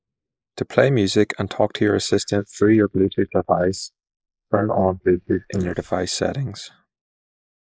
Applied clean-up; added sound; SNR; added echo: neural mask model Resemble Enhance denoiser.